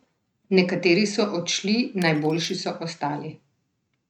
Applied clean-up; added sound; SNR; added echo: neural mask model RNNoise.